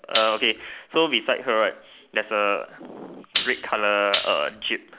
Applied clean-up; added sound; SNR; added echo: none; Tambourine; 5 dB; none.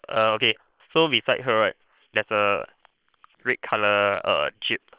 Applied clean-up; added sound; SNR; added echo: neural separator model SepFormer WHAM!.